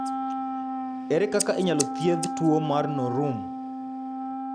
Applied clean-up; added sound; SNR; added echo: none; Wind instrument, woodwind instrument + Scissors; 3 dB; none.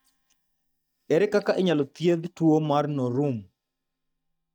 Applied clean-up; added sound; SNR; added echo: neural mask model DeepFilterNet 3.